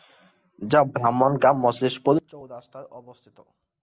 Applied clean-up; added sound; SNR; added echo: none; none; none; none.